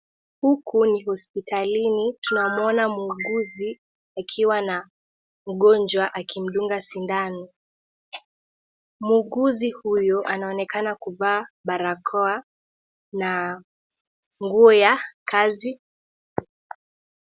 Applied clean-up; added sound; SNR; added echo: none; none; none; none.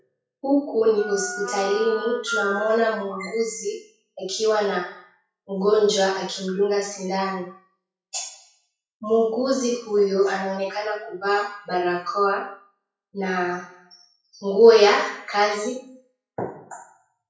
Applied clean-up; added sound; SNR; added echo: classical method WPE with log-MMSE.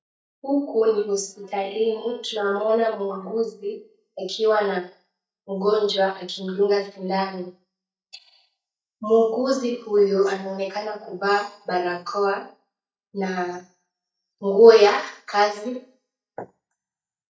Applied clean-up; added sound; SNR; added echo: neural mask model DeepFilterNet 3.